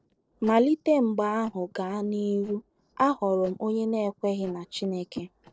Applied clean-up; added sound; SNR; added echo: neural separator model SepFormer DNS4.